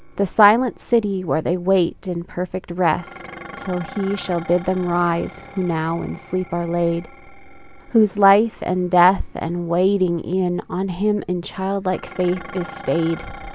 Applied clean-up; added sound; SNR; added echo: none; Dishes, pots, and pans; 20 dB; none.